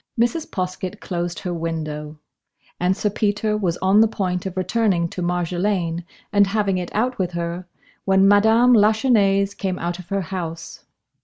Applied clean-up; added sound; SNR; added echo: none; none; none; none.